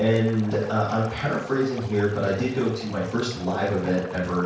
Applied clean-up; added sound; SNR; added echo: none; Stream; 18 dB; reverberation time 0.5 s.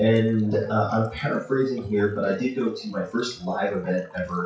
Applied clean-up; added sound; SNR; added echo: classical method WPE with log-MMSE.